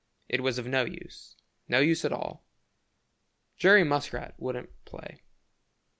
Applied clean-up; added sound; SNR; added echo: none; none; none; none.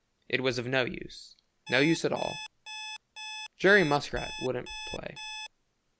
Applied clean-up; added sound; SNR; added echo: none; Alarm; 11 dB; none.